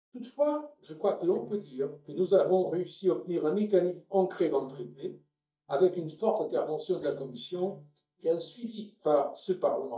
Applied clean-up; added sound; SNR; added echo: neural mask model DeepFilterNet 3.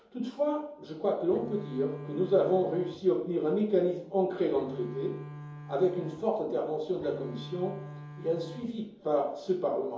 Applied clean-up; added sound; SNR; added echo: none; Bowed string instrument; 14 dB; reverberation time 2.8 s.